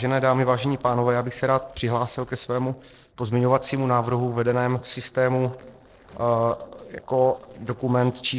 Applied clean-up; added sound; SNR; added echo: neural separator model SepFormer DNS4.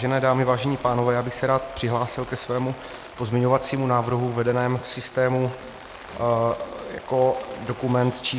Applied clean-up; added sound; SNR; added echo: none; Rain; 18 dB; none.